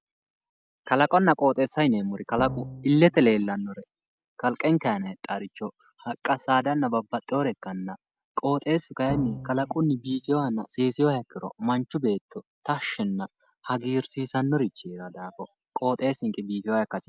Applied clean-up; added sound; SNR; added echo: none; Drum; 11 dB; none.